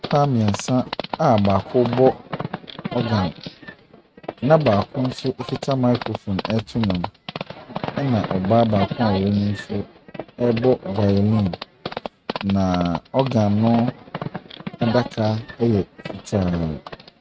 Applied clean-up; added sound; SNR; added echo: neural mask model RNNoise.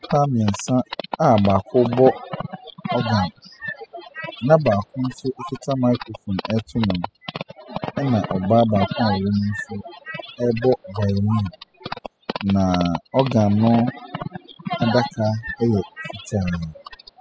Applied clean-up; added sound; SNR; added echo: classical method spectral subtraction.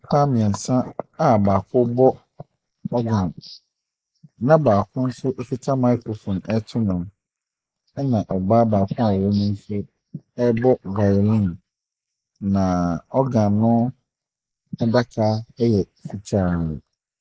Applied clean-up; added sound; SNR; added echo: neural mask model Resemble Enhance denoiser.